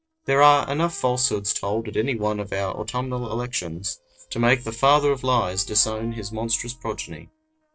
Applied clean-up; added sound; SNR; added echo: neural separator model SepFormer DNS4.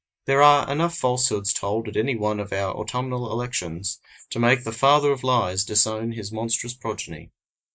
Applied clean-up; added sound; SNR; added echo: neural mask model Resemble Enhance denoiser.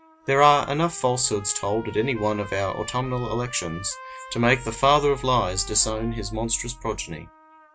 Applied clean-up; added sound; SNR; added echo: none; Trumpet; 19 dB; none.